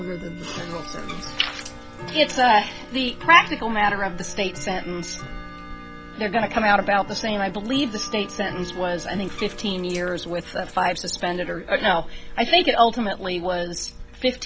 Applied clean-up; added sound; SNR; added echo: none; Tick-tock / Bell + Bathtub (filling or washing); 12 dB; none.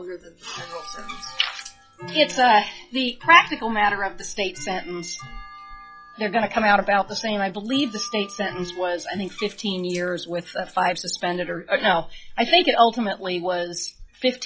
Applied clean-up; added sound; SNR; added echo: classical method log-MMSE.